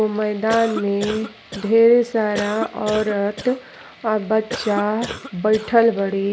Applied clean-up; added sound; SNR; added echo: none; Cough; 12 dB; none.